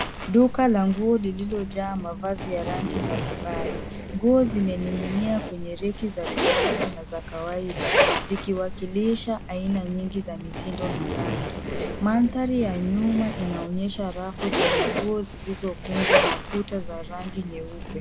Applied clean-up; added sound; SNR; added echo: none; Zipper (clothing); 2 dB; none.